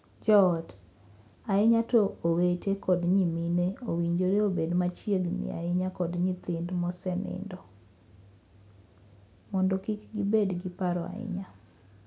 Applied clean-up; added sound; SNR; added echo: none; none; none; none.